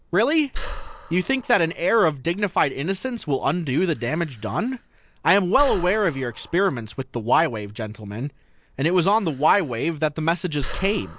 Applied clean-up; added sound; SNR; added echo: none; Breathing; 12 dB; none.